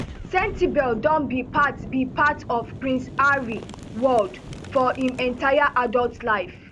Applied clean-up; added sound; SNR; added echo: none; Boom; 14 dB; none.